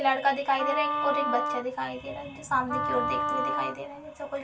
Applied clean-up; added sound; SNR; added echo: none; Wind instrument, woodwind instrument; 1 dB; reverberation time 0.2 s.